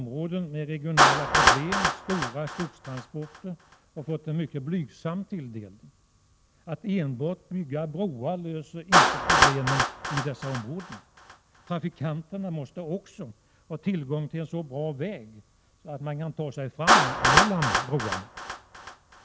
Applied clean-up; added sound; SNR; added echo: none; Clapping; -4 dB; none.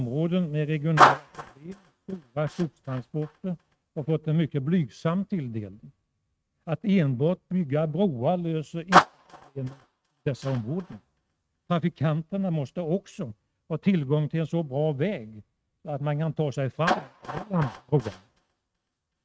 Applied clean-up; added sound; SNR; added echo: neural mask model RNNoise.